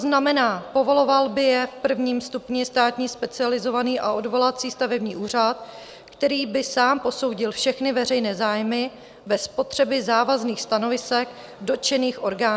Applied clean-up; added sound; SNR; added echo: none; none; none; none.